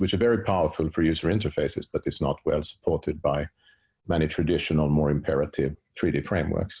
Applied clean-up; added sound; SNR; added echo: none; none; none; none.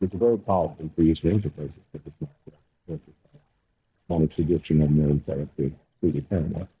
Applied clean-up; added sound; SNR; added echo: neural mask model DeepFilterNet 3.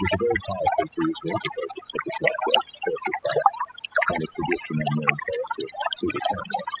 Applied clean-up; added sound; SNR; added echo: classical method spectral subtraction.